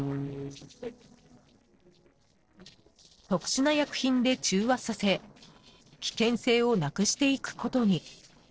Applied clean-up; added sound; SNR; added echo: neural separator model SepFormer DNS4.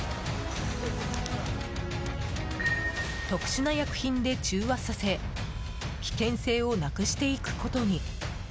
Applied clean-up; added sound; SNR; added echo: none; none; none; none.